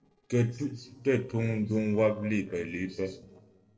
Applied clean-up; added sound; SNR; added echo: neural separator model SepFormer DNS4.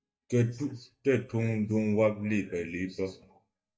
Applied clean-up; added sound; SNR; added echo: neural mask model DeepFilterNet 3.